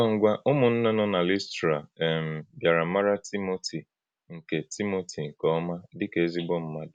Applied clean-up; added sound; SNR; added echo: none; none; none; none.